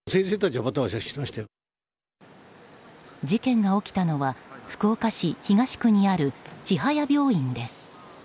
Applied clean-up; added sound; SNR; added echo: none; none; none; none.